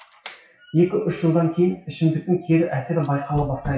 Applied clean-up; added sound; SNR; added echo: classical method WPE with log-MMSE.